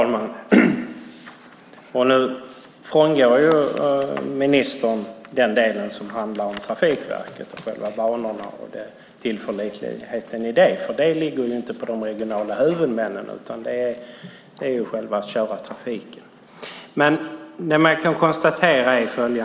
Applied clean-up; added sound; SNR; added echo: none; none; none; none.